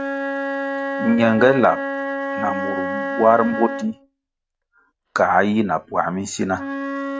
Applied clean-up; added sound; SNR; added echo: neural mask model RNNoise.